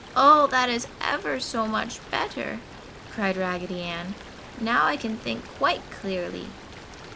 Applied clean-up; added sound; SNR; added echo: none; Stream + Water; 16 dB; none.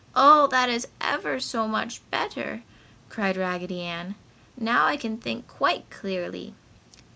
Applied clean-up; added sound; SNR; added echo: none; none; none; none.